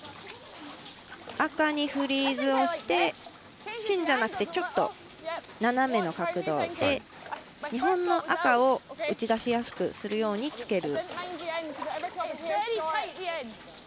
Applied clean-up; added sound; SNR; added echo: none; Rain + Bathtub (filling or washing); 16 dB; none.